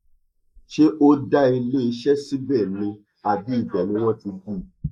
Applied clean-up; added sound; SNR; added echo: neural mask model Resemble Enhance denoiser.